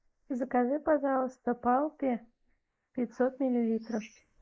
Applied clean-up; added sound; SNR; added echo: neural mask model Resemble Enhance denoiser.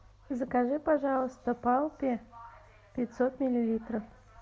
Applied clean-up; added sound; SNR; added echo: none; none; none; none.